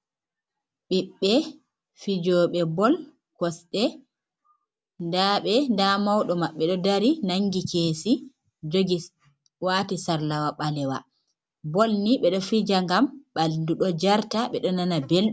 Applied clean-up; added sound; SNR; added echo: none; none; none; none.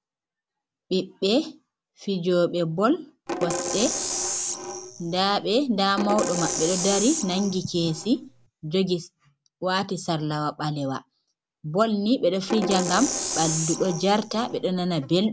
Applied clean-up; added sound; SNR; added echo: none; Percussion; 5 dB; none.